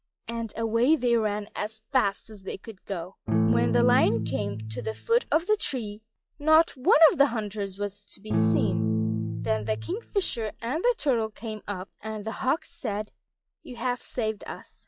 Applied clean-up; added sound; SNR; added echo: classical method log-MMSE.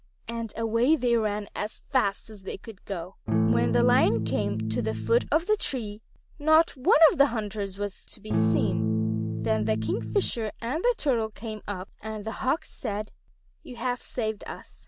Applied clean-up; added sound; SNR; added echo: none; Electric guitar / Strum; -1 dB; none.